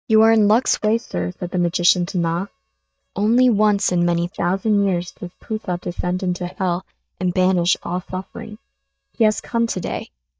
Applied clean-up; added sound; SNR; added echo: neural mask model DeepFilterNet 3.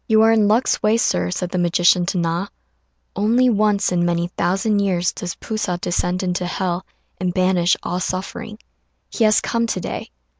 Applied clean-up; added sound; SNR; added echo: none; none; none; none.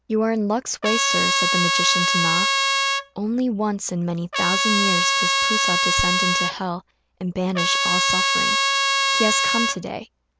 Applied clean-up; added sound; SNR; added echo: none; Trumpet; -5 dB; none.